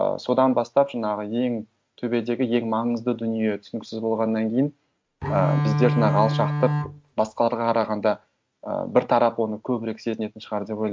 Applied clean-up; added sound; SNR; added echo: neural mask model RNNoise.